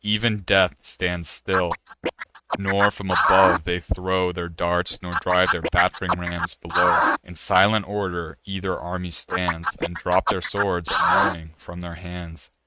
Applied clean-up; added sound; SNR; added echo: neural mask model RNNoise.